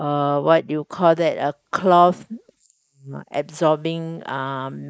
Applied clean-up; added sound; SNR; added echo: neural mask model Resemble Enhance denoiser.